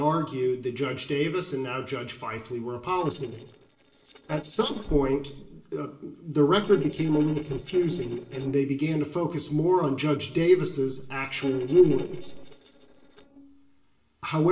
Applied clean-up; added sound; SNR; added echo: neural separator model SepFormer DNS4.